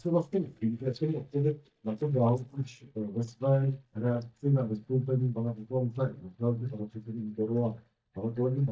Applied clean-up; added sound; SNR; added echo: neural mask model DeepFilterNet 3.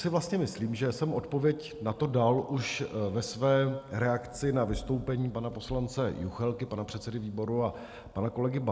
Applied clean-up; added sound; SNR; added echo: none; none; none; none.